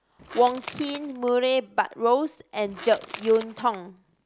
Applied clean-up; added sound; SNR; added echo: none; Crushing / Wood; 16 dB; none.